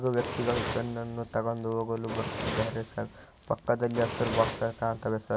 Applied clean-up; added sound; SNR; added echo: none; Fire; 7 dB; none.